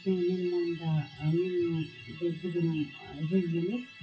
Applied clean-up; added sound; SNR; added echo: classical method WPE with log-MMSE.